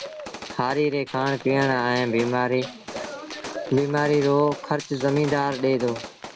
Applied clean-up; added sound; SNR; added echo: none; Gunshot, gunfire; 15 dB; none.